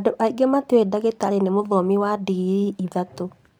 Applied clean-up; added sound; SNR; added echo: none; none; none; none.